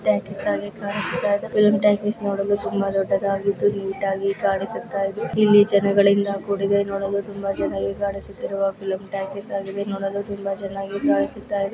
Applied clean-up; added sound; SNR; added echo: none; none; none; none.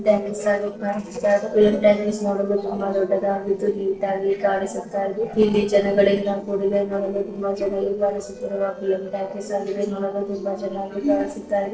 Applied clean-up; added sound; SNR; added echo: neural separator model SepFormer DNS4.